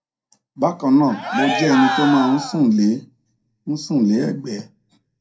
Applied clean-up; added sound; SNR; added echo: none; Cheering; 4 dB; reverberation time 0.2 s.